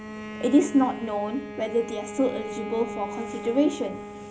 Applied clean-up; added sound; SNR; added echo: none; Bowed string instrument; 10 dB; none.